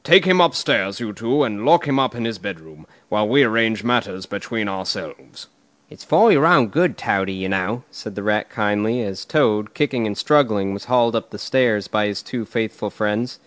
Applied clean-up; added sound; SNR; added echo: none; none; none; none.